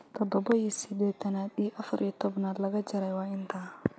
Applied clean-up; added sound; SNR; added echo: none; none; none; none.